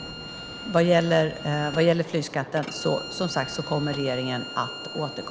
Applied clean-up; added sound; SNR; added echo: none; Bowed string instrument + Gunshot, gunfire; 11 dB; none.